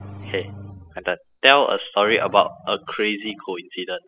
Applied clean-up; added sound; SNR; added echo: classical method spectral subtraction.